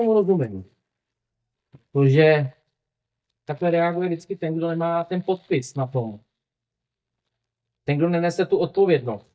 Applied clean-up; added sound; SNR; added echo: neural mask model DeepFilterNet 3.